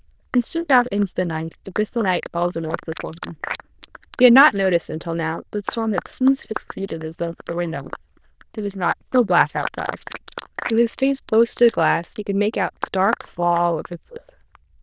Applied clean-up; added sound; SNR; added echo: neural diffusion model UNIVERSE++.